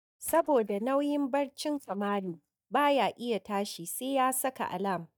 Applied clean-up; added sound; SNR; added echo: neural mask model DeepFilterNet 3.